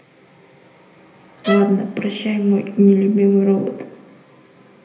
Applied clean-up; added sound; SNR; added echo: none; Bowed string instrument; 9 dB; reverberation time 1.4 s.